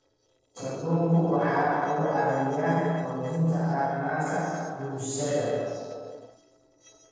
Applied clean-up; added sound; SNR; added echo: neural separator model SepFormer DNS4.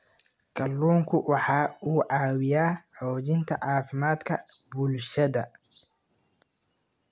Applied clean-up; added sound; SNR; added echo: none; none; none; none.